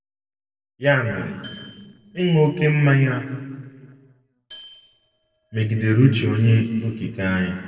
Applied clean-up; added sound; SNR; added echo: neural separator model SepFormer DNS4.